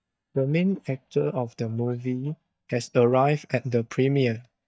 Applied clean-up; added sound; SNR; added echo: neural mask model DeepFilterNet 3.